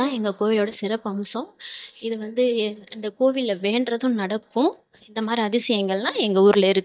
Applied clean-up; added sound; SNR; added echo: neural mask model DeepFilterNet 3.